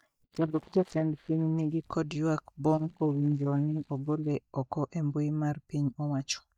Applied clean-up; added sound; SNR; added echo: neural mask model DeepFilterNet 3.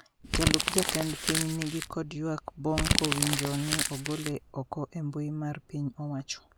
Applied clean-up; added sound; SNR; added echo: none; Crumpling, crinkling; -2 dB; none.